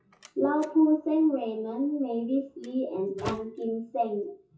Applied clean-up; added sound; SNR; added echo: classical method WPE with log-MMSE.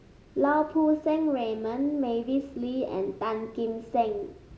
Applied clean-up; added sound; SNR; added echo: none; none; none; none.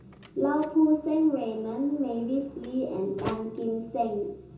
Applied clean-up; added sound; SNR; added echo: none; Slam; 18 dB; reverberation time 0.6 s.